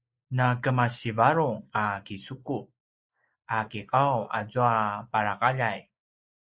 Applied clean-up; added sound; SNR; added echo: neural mask model Resemble Enhance denoiser.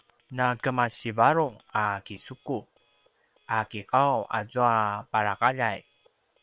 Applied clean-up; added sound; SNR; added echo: neural separator model SepFormer WHAM!.